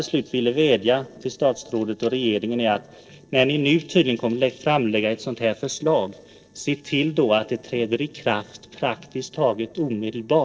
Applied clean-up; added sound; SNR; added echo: neural separator model SepFormer DNS4.